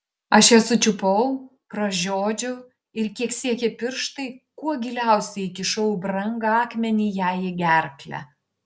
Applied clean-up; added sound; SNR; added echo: none; none; none; none.